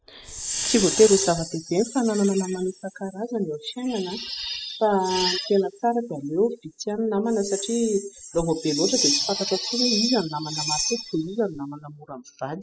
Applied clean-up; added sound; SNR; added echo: classical method spectral subtraction.